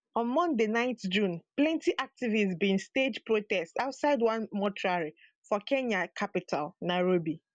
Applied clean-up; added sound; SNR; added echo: none; none; none; none.